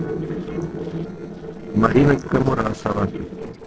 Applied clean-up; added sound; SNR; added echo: neural separator model SepFormer DNS4.